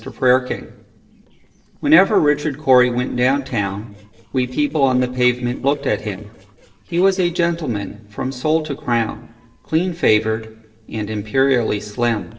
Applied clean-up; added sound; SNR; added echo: neural separator model SepFormer DNS4.